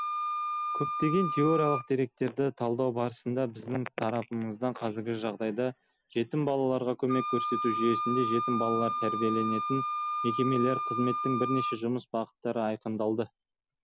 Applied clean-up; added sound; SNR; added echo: none; Wind instrument, woodwind instrument; 4 dB; none.